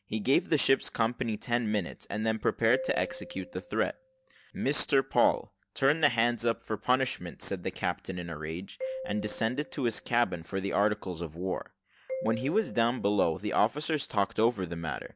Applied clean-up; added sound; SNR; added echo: none; Marimba, xylophone; 13 dB; none.